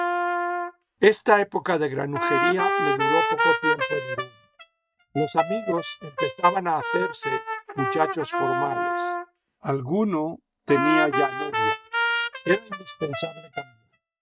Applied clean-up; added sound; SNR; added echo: neural mask model RNNoise.